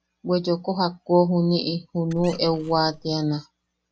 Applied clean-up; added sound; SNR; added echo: none; Squeak; 19 dB; none.